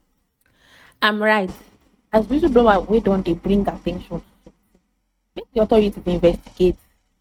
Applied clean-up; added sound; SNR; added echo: neural mask model RNNoise.